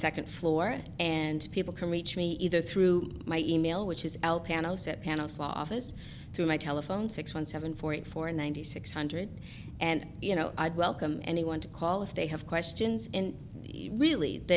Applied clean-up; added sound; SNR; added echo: none; none; none; none.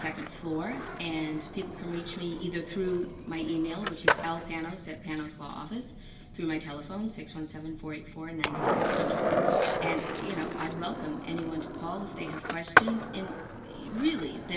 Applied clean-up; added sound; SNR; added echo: none; Skateboard; -2 dB; reverberation time 0.9 s.